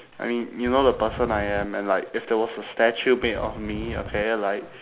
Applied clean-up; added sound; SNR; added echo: none; Wind; 11 dB; none.